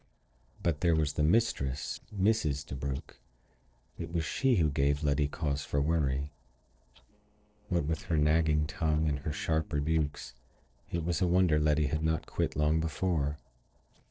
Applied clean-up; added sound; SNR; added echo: neural separator model SepFormer DNS4.